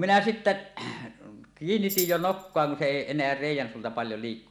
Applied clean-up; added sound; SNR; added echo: none; Tambourine; 10 dB; none.